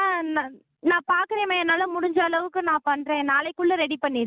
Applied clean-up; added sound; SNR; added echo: none; none; none; none.